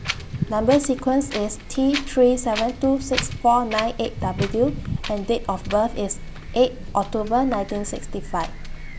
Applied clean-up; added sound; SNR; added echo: none; Wind; 10 dB; none.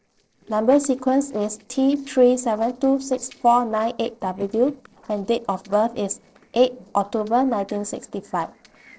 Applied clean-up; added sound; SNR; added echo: neural separator model SepFormer DNS4.